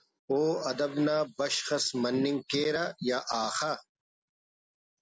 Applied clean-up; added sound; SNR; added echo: none; none; none; none.